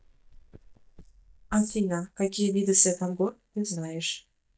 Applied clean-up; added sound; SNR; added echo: neural mask model DeepFilterNet 3.